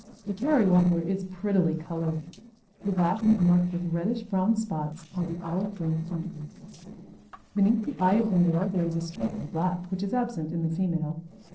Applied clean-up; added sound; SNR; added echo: neural separator model SepFormer DNS4.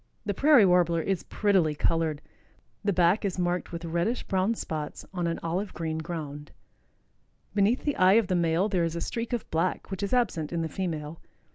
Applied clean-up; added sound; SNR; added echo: none; none; none; none.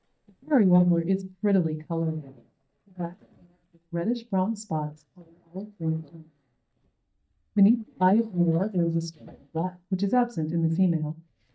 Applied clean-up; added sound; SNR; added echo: neural mask model DeepFilterNet 3.